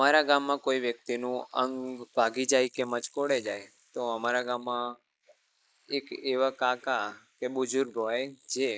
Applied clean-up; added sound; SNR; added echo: neural mask model Resemble Enhance denoiser.